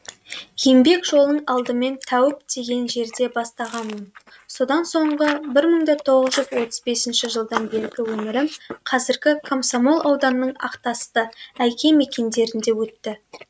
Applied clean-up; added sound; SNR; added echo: neural mask model RNNoise.